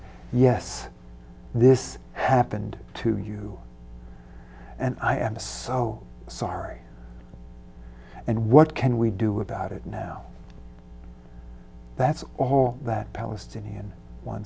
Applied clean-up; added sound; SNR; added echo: none; none; none; none.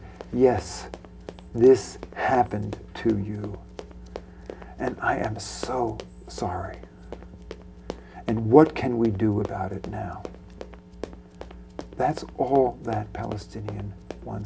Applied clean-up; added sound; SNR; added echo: none; Run; 17 dB; reverberation time 0.3 s.